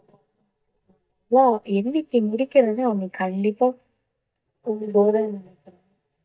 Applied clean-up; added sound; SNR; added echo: neural mask model DeepFilterNet 3.